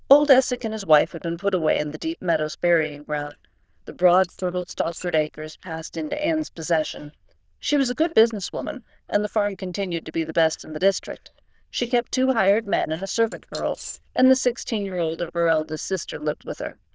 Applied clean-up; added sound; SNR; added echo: neural diffusion model UNIVERSE++.